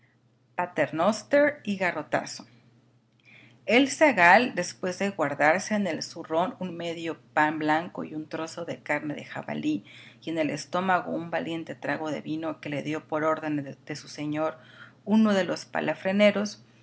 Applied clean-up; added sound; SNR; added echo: none; none; none; none.